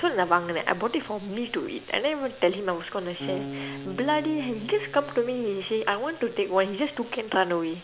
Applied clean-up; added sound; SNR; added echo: none; Acoustic guitar; 16 dB; none.